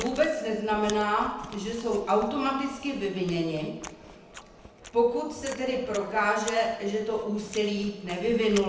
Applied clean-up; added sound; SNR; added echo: none; Chewing, mastication; 17 dB; reverberation time 0.9 s.